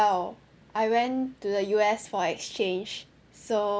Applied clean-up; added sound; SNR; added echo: none; none; none; none.